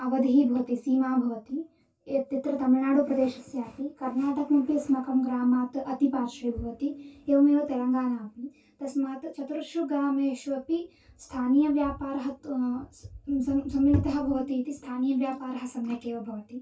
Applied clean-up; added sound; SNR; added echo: none; Bowed string instrument; 3 dB; reverberation time 0.2 s.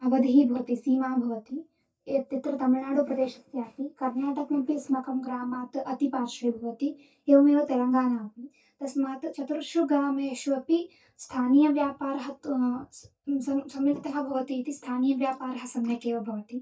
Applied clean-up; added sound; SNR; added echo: neural mask model DeepFilterNet 3.